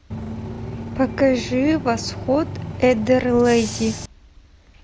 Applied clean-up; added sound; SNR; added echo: none; Bus / Engine; 9 dB; none.